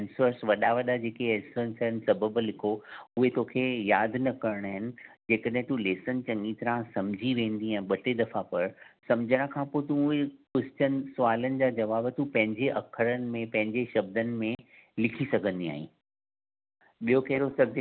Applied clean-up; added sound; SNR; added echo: none; none; none; none.